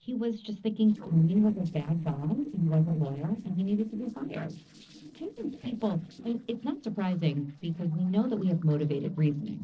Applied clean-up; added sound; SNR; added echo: neural separator model SepFormer DNS4.